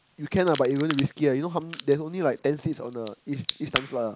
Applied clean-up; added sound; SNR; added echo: none; Crack / Crackle; 12 dB; none.